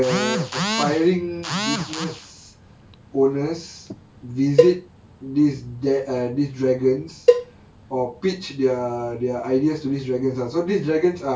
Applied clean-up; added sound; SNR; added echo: none; Cowbell; 0 dB; none.